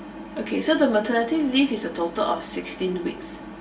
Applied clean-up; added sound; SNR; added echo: none; none; none; reverberation time 0.6 s.